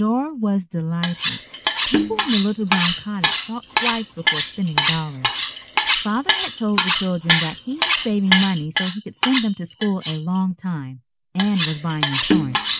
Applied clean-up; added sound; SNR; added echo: none; Cutlery, silverware; 0 dB; none.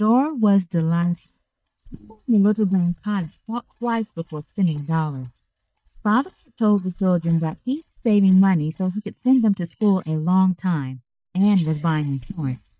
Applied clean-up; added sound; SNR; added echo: neural mask model DeepFilterNet 3.